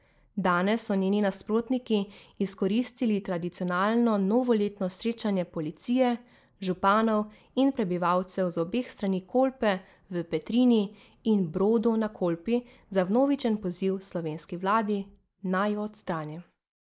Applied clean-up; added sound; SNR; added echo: neural mask model Resemble Enhance denoiser.